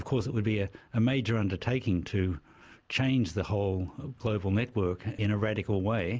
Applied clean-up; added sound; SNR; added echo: none; none; none; none.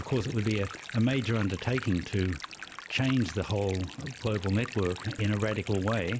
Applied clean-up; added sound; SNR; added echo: none; Stream; 14 dB; none.